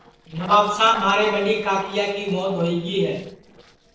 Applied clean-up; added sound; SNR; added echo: neural separator model SepFormer DNS4.